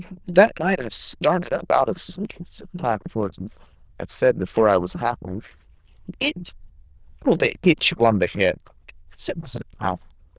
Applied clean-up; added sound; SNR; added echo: neural diffusion model UNIVERSE++.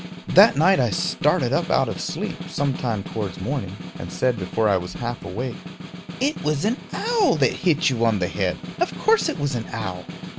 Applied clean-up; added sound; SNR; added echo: none; Snare drum; 11 dB; none.